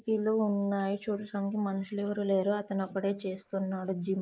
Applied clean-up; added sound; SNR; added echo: neural mask model Resemble Enhance denoiser.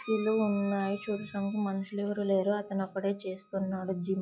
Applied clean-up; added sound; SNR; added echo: classical method log-MMSE.